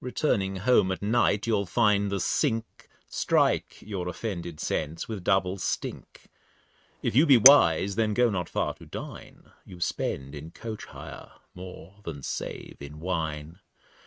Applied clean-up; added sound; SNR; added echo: neural mask model RNNoise.